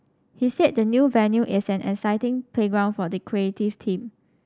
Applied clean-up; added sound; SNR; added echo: none; none; none; none.